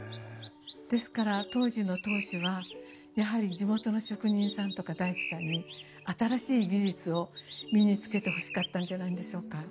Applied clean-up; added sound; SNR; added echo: none; Chirp, tweet; 12 dB; none.